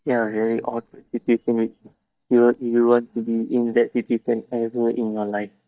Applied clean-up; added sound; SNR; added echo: neural mask model DeepFilterNet 3.